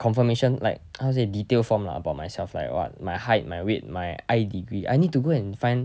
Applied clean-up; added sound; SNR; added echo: none; none; none; none.